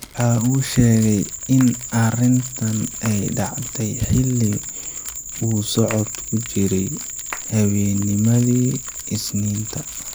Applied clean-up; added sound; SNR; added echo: none; Hands + Crumpling, crinkling; 19 dB; none.